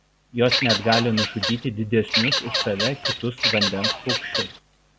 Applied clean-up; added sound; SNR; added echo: none; Bird vocalization, bird call, bird song / Fowl; 0 dB; none.